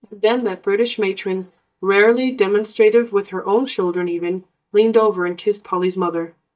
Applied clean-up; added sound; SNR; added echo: neural mask model DeepFilterNet 3.